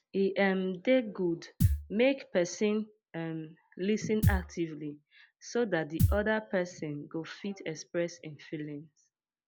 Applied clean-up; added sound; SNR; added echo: none; Thump, thud; -1 dB; none.